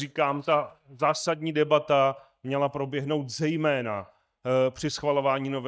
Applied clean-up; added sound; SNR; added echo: neural mask model DeepFilterNet 3.